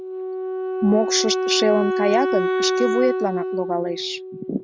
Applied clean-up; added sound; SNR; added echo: none; Wind instrument, woodwind instrument; 1 dB; none.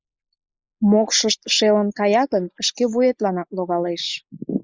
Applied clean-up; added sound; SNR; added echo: neural mask model Resemble Enhance denoiser.